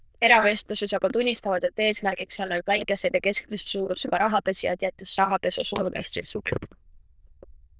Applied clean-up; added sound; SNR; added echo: neural diffusion model UNIVERSE++.